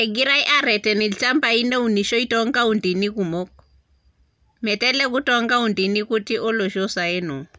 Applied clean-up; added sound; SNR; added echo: none; none; none; none.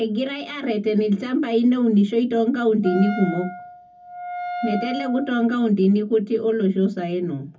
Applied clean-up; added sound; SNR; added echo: none; Wind instrument, woodwind instrument; 10 dB; reverberation time 0.3 s.